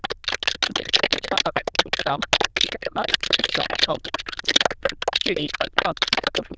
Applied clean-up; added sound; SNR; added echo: neural diffusion model UNIVERSE++.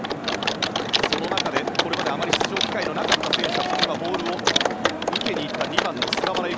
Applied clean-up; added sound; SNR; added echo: none; Typing; -3 dB; none.